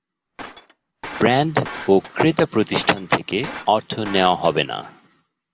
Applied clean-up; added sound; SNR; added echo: none; Shatter; 16 dB; none.